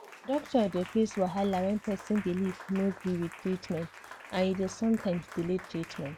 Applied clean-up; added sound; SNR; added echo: none; Applause; 17 dB; none.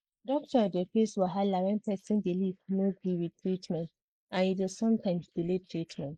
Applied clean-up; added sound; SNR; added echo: neural mask model Resemble Enhance denoiser.